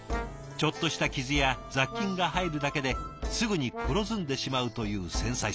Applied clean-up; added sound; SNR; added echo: none; Brass instrument; 15 dB; none.